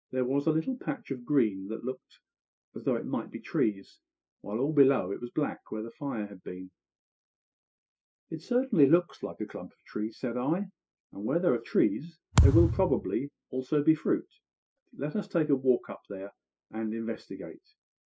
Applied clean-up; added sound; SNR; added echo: classical method spectral subtraction.